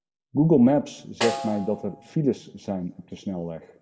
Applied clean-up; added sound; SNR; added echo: none; Snare drum; 11 dB; reverberation time 1.3 s.